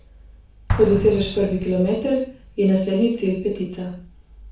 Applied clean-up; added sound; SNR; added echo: none; Explosion; 11 dB; reverberation time 0.4 s.